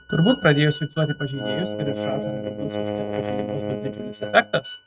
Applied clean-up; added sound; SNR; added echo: neural mask model RNNoise.